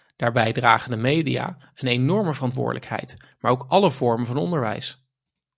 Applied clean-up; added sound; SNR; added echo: none; none; none; none.